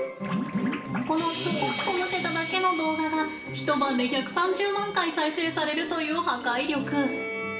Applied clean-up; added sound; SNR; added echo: none; Wind instrument, woodwind instrument; 13 dB; reverberation time 0.7 s.